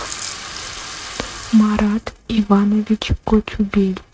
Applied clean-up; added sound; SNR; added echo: neural mask model RNNoise.